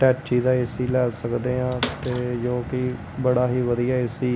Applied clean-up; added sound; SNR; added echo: none; Bathtub (filling or washing) / Water / Splash, splatter; 14 dB; none.